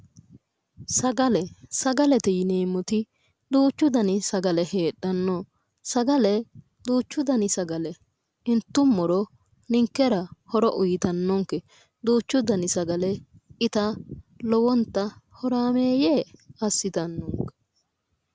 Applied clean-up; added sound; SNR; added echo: none; none; none; none.